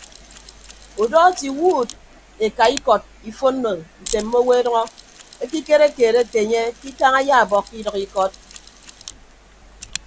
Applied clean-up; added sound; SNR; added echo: none; Mechanisms; 20 dB; none.